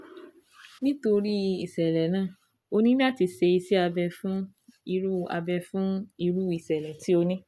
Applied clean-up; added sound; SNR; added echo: none; none; none; none.